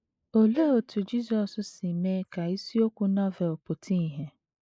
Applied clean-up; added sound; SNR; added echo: neural mask model Resemble Enhance denoiser.